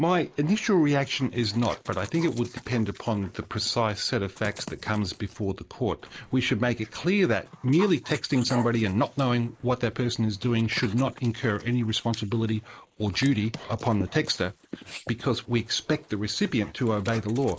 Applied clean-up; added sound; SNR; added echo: neural mask model Resemble Enhance denoiser.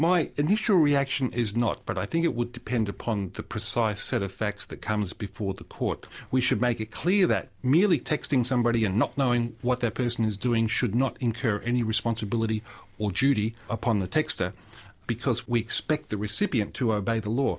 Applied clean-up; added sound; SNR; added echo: none; none; none; none.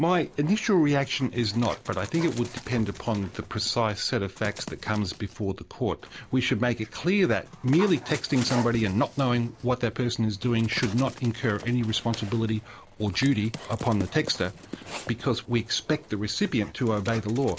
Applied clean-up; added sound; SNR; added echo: none; Dog; 16 dB; none.